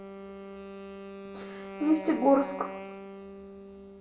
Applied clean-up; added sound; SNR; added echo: none; Wind instrument, woodwind instrument; 10 dB; reverberation time 0.6 s.